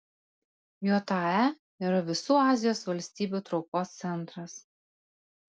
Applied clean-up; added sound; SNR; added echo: none; none; none; none.